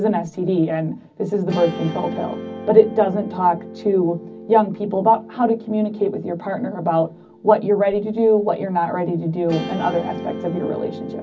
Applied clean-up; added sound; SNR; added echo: none; Guitar; 14 dB; reverberation time 0.4 s.